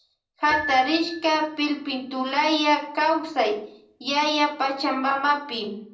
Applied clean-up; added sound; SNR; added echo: none; Piano; 15 dB; reverberation time 0.6 s.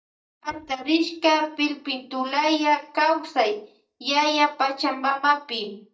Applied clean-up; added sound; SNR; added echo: neural mask model DeepFilterNet 3.